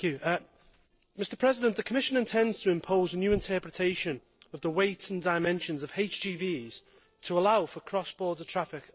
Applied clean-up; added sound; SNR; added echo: neural separator model SepFormer DNS4.